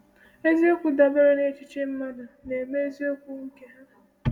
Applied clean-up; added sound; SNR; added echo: none; none; none; reverberation time 0.8 s.